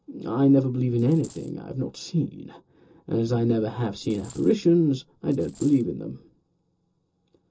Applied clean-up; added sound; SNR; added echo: neural separator model SepFormer DNS4.